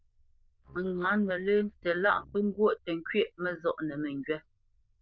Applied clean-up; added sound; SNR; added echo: neural diffusion model UNIVERSE++.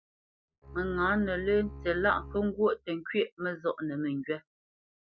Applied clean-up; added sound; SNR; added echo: neural mask model RNNoise.